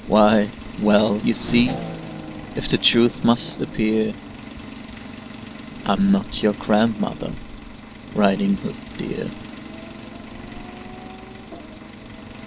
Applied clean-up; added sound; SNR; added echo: none; Engine + Race car, auto racing / Accelerating, revving, vroom; 12 dB; none.